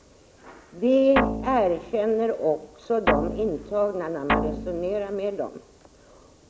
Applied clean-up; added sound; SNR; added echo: none; Guitar; 3 dB; none.